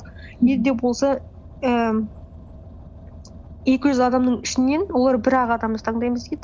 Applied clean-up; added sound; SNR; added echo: none; Car; 18 dB; none.